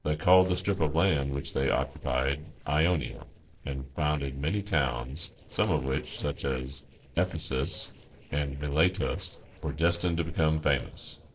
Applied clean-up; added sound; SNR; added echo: neural separator model SepFormer DNS4.